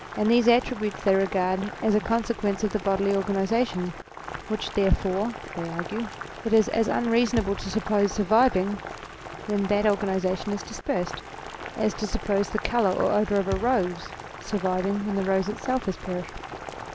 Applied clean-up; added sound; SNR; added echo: none; Boiling + Thump, thud; 12 dB; none.